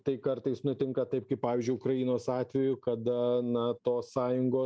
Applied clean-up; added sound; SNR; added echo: none; none; none; none.